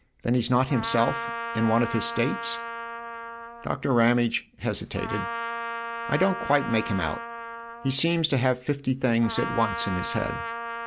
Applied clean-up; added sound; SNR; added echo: none; Trumpet; 8 dB; none.